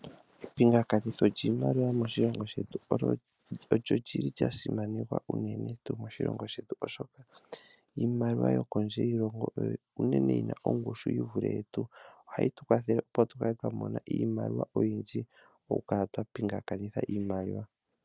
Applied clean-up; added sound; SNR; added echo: none; none; none; none.